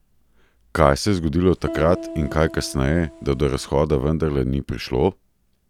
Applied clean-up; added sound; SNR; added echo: none; Piano; 13 dB; none.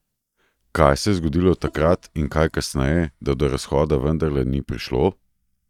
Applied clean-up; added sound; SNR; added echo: neural mask model DeepFilterNet 3.